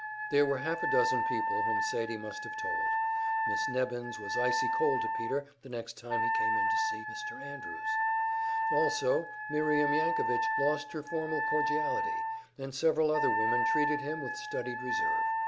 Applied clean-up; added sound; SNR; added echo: none; Wind instrument, woodwind instrument; -2 dB; none.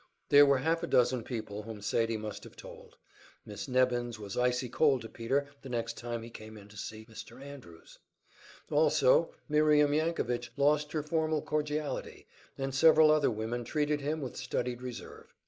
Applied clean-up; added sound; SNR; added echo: neural mask model Resemble Enhance denoiser.